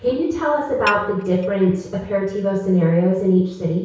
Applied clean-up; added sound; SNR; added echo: none; Dishes, pots, and pans / Chink, clink; 16 dB; reverberation time 0.6 s.